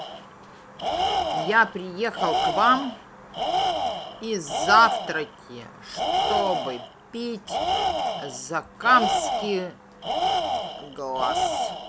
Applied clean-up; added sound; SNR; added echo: none; Tools; 1 dB; none.